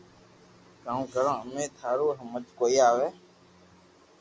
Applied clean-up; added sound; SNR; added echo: none; none; none; none.